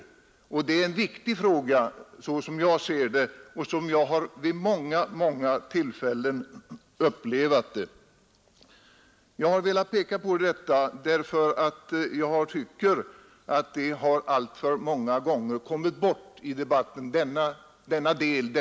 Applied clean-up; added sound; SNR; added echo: none; none; none; none.